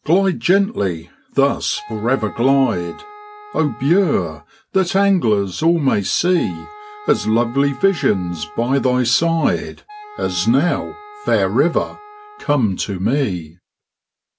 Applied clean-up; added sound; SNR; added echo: none; Wind instrument, woodwind instrument; 19 dB; none.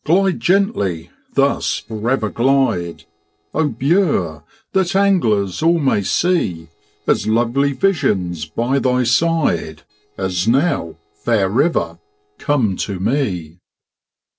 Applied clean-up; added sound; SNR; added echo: neural separator model SepFormer DNS4.